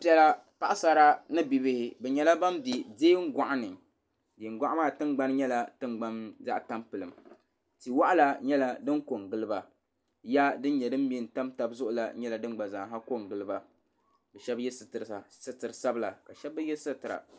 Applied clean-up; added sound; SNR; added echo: none; none; none; none.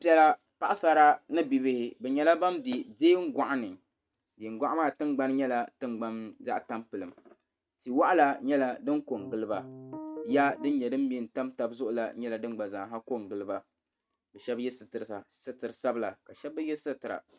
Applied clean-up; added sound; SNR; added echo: neural mask model RNNoise.